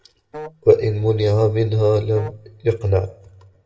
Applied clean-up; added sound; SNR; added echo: none; Wind instrument, woodwind instrument; 18 dB; reverberation time 0.5 s.